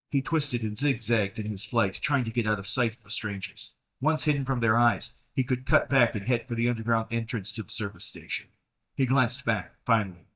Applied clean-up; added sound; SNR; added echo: neural mask model DeepFilterNet 3.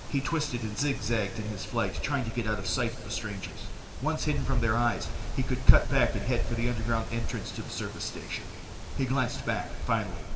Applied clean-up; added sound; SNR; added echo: none; Wind; 5 dB; reverberation time 2.2 s.